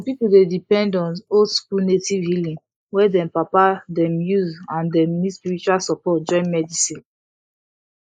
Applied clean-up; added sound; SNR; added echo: neural mask model Resemble Enhance denoiser.